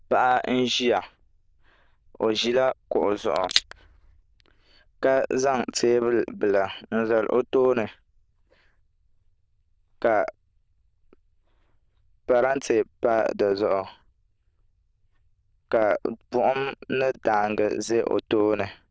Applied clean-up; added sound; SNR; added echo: neural diffusion model UNIVERSE++.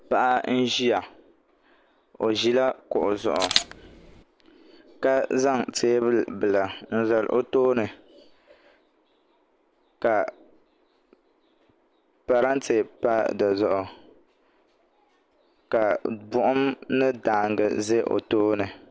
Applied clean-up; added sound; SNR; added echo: none; Camera; 5 dB; none.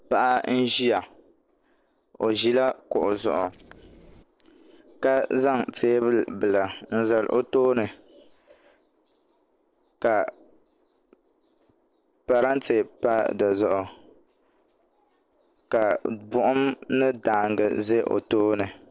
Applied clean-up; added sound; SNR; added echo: neural separator model SepFormer DNS4.